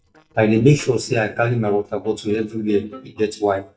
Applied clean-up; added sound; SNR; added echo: neural mask model DeepFilterNet 3.